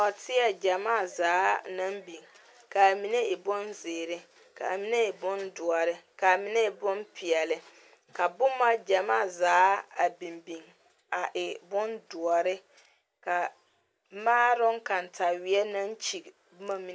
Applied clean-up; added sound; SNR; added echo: none; none; none; none.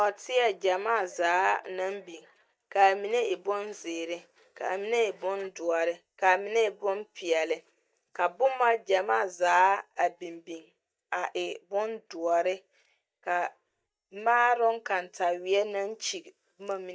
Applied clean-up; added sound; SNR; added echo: neural mask model DeepFilterNet 3.